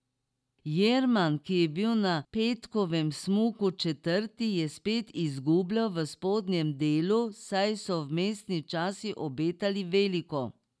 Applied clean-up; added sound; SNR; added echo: none; none; none; none.